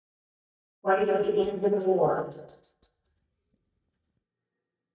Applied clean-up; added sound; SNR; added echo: neural mask model DeepFilterNet 3.